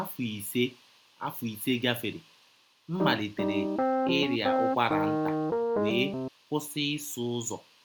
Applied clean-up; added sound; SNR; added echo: none; Piano; -4 dB; none.